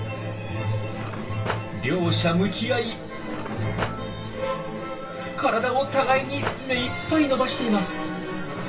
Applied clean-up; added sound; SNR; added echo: none; Cutlery, silverware / Drawer open or close; 9 dB; reverberation time 0.2 s.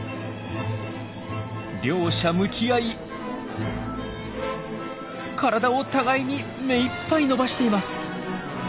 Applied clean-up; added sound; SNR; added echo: none; none; none; none.